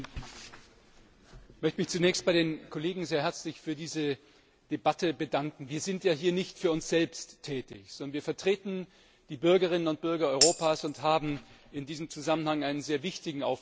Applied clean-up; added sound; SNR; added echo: none; Tambourine; 1 dB; none.